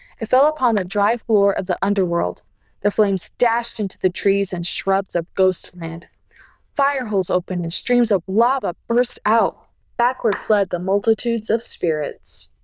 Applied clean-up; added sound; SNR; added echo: neural diffusion model UNIVERSE++.